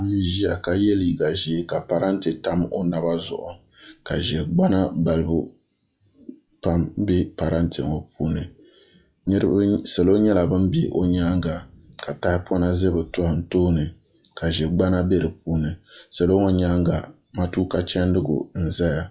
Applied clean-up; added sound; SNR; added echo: classical method log-MMSE.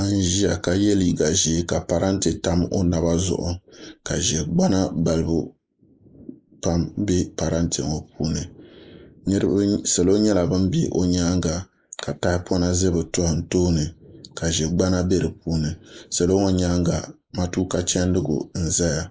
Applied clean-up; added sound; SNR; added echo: neural mask model Resemble Enhance denoiser.